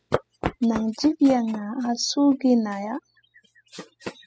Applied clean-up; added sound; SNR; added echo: classical method spectral subtraction.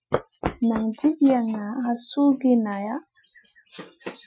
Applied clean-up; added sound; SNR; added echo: classical method Wiener filter.